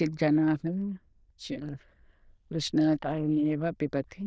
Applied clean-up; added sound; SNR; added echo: neural diffusion model UNIVERSE++.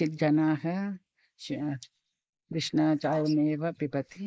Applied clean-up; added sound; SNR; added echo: neural mask model Resemble Enhance denoiser.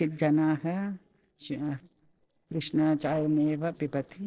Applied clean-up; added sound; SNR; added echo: neural separator model SepFormer DNS4.